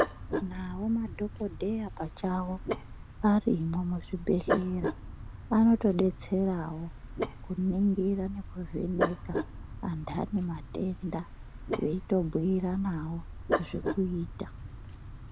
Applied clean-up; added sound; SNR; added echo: none; Dog; 6 dB; none.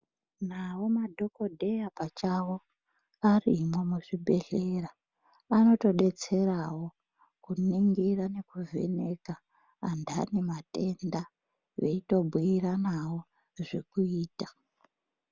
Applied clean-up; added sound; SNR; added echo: none; none; none; none.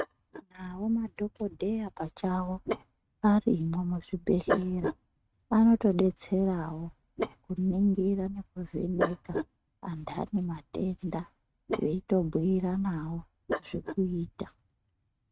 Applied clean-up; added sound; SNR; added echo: neural mask model RNNoise.